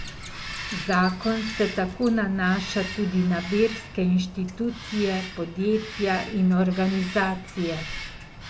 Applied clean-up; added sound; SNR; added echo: none; Bird vocalization, bird call, bird song; 11 dB; none.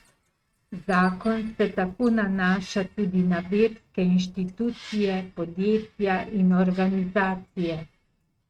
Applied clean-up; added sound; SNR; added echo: neural mask model RNNoise.